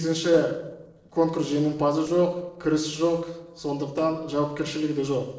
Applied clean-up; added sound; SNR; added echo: neural separator model SepFormer DNS4.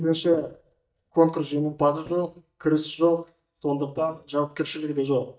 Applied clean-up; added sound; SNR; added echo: neural mask model DeepFilterNet 3.